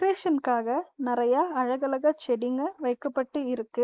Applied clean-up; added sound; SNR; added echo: neural mask model Resemble Enhance denoiser.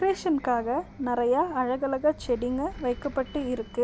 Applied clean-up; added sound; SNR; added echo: none; Bus; 17 dB; none.